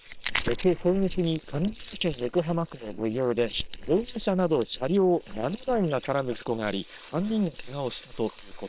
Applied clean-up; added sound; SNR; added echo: neural separator model SepFormer WHAM!.